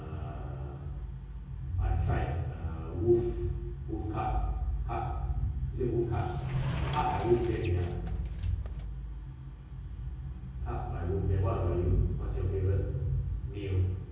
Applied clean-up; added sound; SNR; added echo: none; Sliding door; 9 dB; reverberation time 1.3 s.